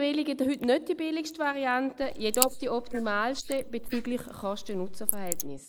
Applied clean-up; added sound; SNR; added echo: neural mask model Resemble Enhance denoiser.